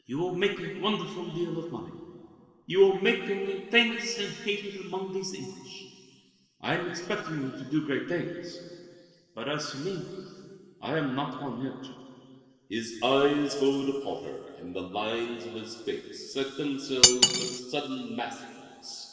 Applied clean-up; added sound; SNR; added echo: none; Cutlery, silverware; -4 dB; reverberation time 2.5 s.